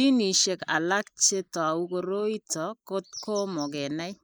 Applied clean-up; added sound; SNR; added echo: neural mask model Resemble Enhance denoiser.